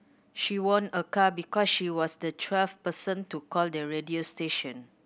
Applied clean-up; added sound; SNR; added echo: none; none; none; none.